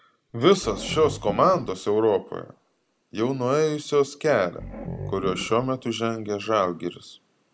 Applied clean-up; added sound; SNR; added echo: none; Growling; 14 dB; none.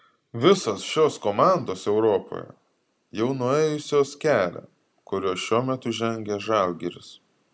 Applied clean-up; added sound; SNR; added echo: none; none; none; none.